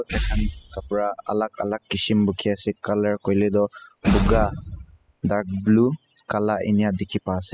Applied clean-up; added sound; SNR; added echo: classical method spectral subtraction.